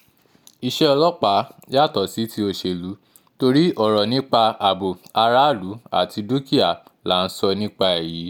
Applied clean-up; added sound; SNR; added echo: none; none; none; none.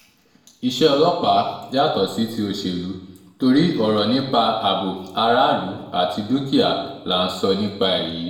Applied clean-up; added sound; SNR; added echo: none; none; none; reverberation time 0.9 s.